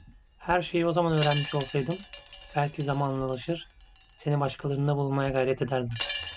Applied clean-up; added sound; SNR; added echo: none; Wind chime; 10 dB; none.